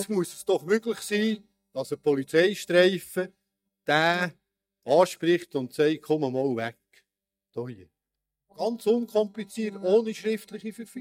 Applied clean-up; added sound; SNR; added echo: neural mask model DeepFilterNet 3.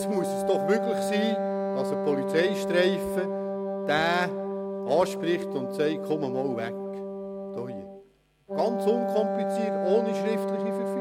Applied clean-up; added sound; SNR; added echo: none; Wind instrument, woodwind instrument; 1 dB; none.